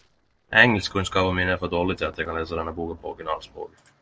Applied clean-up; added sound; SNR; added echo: neural separator model SepFormer DNS4.